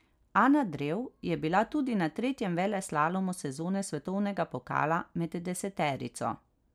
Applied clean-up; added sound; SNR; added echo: none; none; none; none.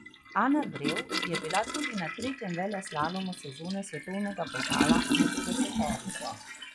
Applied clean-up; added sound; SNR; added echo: classical method log-MMSE.